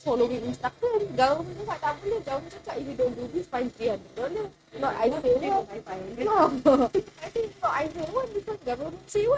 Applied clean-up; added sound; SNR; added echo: neural mask model RNNoise.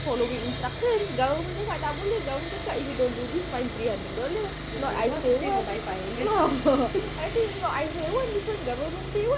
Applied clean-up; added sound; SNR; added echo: none; Sawing; 6 dB; none.